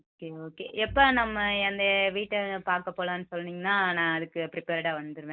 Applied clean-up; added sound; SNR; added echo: neural mask model DeepFilterNet 3.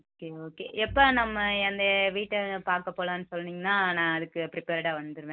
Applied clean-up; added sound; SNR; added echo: none; Bowed string instrument; 18 dB; none.